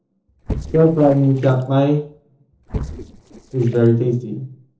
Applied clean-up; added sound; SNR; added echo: neural separator model SepFormer DNS4.